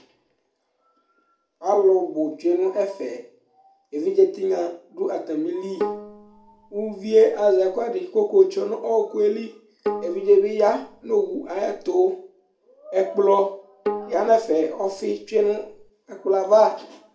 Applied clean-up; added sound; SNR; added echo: none; Bowed string instrument; 12 dB; reverberation time 0.4 s.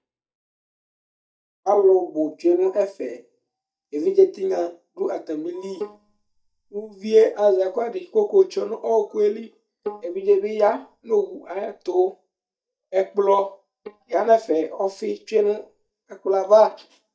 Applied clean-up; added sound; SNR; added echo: neural mask model DeepFilterNet 3.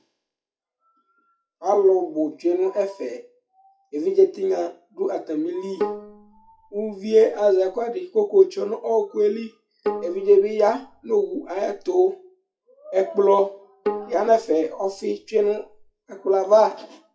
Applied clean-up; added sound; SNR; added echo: classical method WPE with log-MMSE.